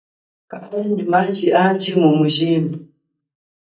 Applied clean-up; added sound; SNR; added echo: neural mask model DeepFilterNet 3.